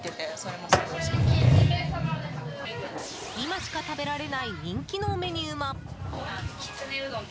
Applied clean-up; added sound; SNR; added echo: none; Sliding door; -5 dB; none.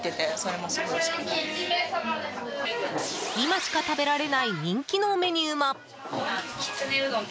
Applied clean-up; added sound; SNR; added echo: none; none; none; none.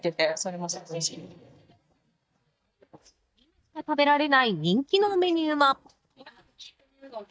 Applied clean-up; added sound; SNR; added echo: neural mask model DeepFilterNet 3.